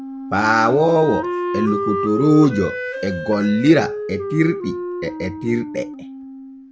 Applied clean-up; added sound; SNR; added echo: none; Wind instrument, woodwind instrument; 7 dB; none.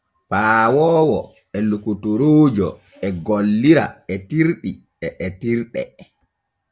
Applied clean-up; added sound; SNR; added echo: none; none; none; none.